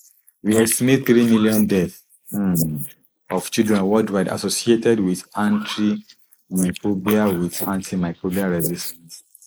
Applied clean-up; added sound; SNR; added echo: neural mask model Resemble Enhance denoiser.